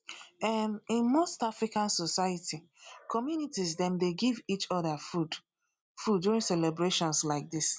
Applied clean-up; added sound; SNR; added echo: none; none; none; none.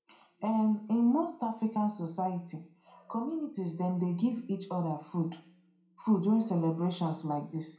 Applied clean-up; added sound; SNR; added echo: none; none; none; reverberation time 0.5 s.